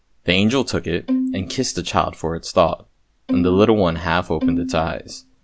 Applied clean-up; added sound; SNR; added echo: none; Bowed string instrument; 4 dB; none.